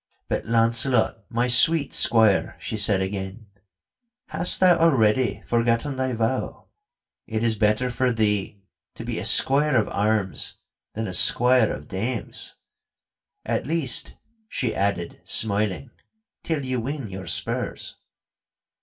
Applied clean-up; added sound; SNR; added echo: none; none; none; reverberation time 0.2 s.